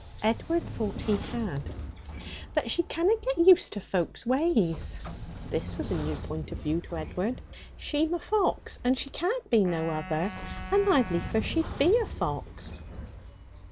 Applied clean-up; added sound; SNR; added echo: none; Sliding door / Train + Wind instrument, woodwind instrument; 10 dB; none.